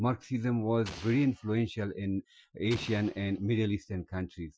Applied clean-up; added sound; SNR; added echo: classical method Wiener filter.